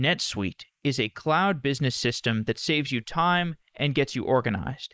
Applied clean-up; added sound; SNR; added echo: neural mask model Resemble Enhance denoiser.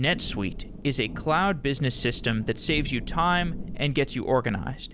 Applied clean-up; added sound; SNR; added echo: none; Thunder / Rain; 9 dB; none.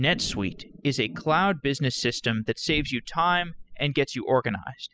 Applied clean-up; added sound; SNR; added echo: classical method spectral subtraction.